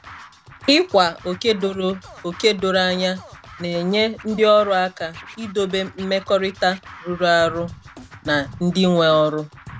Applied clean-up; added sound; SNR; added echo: none; Scratching (performance technique); 19 dB; none.